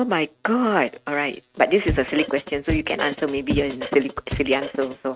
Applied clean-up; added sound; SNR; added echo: neural mask model RNNoise.